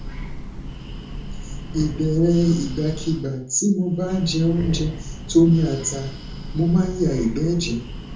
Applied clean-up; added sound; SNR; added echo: none; Breathing; 9 dB; reverberation time 0.5 s.